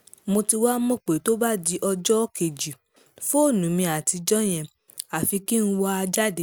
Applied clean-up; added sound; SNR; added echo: none; none; none; none.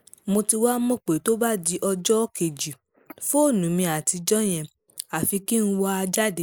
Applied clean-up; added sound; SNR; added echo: neural mask model Resemble Enhance denoiser.